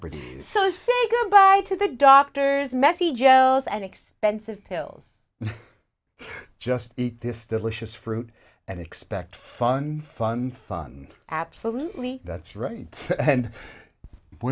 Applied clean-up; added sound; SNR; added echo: none; none; none; none.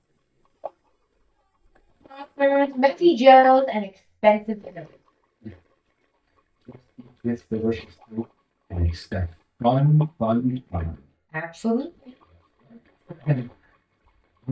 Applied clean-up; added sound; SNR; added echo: neural mask model DeepFilterNet 3.